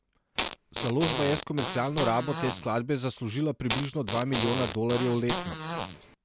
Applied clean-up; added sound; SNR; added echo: none; Fart; 4 dB; none.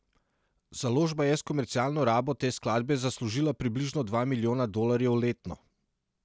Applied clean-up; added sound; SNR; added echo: none; none; none; none.